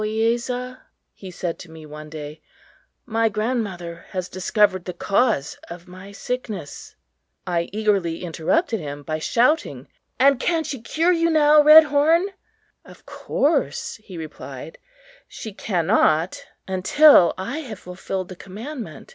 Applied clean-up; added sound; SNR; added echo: none; none; none; none.